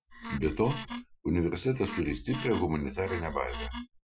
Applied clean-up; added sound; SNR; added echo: classical method Wiener filter.